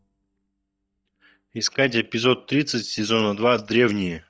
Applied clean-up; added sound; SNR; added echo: neural mask model DeepFilterNet 3.